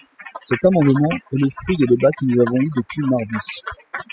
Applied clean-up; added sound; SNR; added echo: classical method spectral subtraction.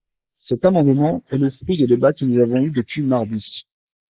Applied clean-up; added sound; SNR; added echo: neural mask model Resemble Enhance denoiser.